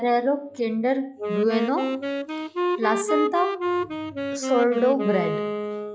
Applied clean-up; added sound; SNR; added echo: classical method log-MMSE.